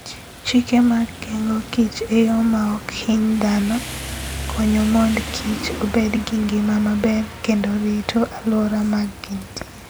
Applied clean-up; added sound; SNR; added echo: none; Rain; 13 dB; none.